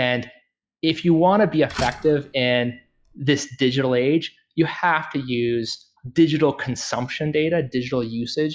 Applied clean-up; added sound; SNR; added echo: classical method log-MMSE.